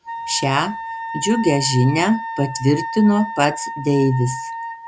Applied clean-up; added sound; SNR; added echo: none; Wind instrument, woodwind instrument; 9 dB; none.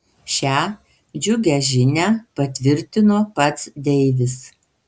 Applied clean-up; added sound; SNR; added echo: none; none; none; none.